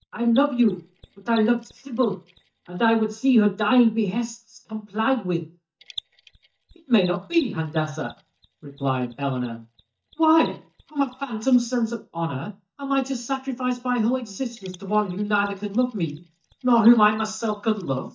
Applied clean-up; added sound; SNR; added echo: neural mask model DeepFilterNet 3.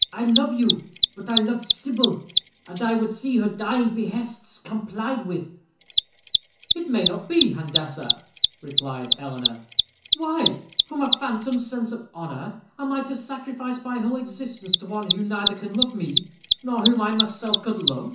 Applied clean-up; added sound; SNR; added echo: none; Mechanisms; 0 dB; reverberation time 0.6 s.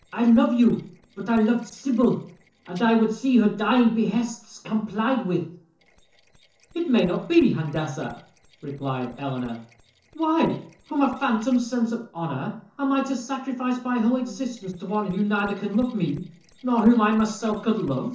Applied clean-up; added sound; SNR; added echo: neural separator model SepFormer DNS4.